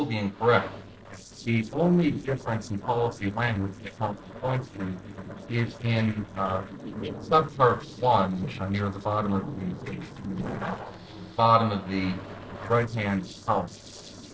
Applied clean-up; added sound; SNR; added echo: neural separator model SepFormer DNS4.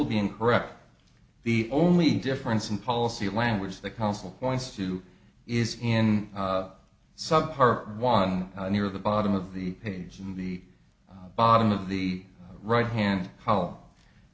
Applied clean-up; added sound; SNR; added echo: none; none; none; none.